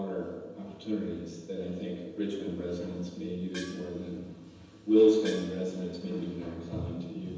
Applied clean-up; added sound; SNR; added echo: none; Gong; 16 dB; reverberation time 1.1 s.